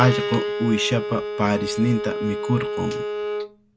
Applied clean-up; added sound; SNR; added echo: none; Bowed string instrument; 4 dB; none.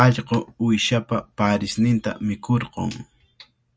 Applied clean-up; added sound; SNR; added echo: none; none; none; none.